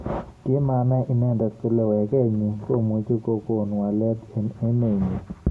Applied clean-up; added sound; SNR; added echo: none; none; none; reverberation time 0.4 s.